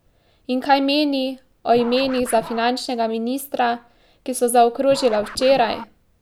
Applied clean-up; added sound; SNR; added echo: none; Scratching (performance technique); 19 dB; none.